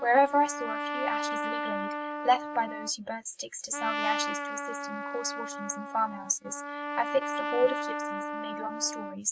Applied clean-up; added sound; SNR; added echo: neural mask model RNNoise.